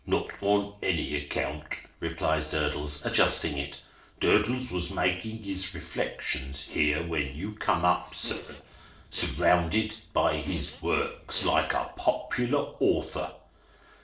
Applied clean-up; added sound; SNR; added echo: neural separator model SepFormer DNS4.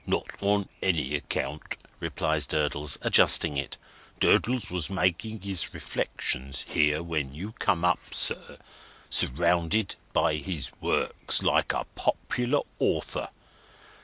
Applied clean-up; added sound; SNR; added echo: none; none; none; none.